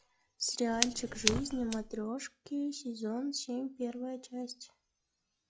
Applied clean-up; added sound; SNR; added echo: classical method log-MMSE.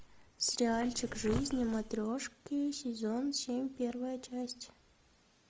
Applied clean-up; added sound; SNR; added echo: neural mask model Resemble Enhance denoiser.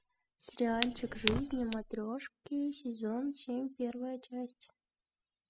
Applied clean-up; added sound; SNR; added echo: classical method spectral subtraction.